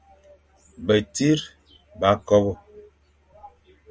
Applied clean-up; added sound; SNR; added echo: none; none; none; none.